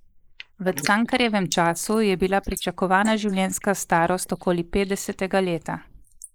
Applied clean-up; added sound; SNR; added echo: neural mask model Resemble Enhance denoiser.